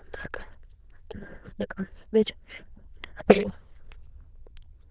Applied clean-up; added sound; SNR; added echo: neural diffusion model UNIVERSE++.